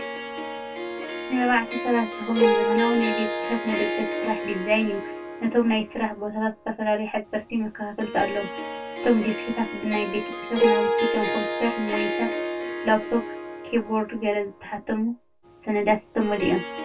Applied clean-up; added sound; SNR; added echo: none; Harp; 3 dB; reverberation time 0.1 s.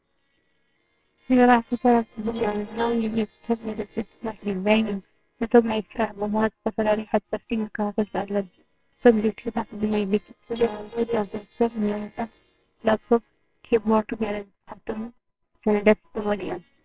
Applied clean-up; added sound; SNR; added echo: neural separator model SepFormer WHAMR!.